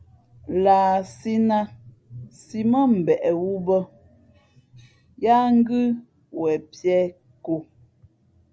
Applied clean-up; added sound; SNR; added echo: none; none; none; none.